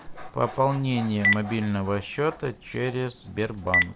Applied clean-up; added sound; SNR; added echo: none; Telephone; 5 dB; none.